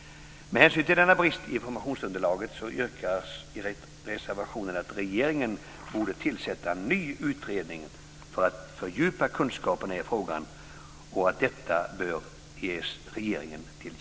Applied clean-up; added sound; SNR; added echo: none; none; none; none.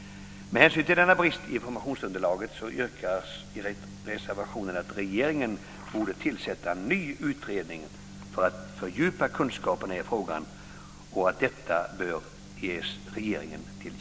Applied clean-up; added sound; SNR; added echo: none; Bowed string instrument; 19 dB; none.